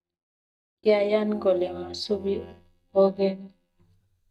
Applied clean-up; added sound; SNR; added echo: neural mask model DeepFilterNet 3.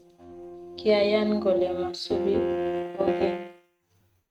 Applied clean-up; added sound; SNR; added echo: neural mask model RNNoise.